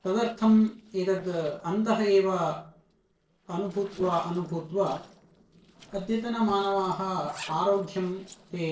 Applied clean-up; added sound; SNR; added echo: neural separator model SepFormer DNS4.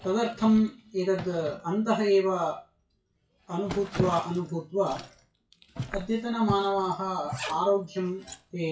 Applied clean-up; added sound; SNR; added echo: classical method WPE with log-MMSE.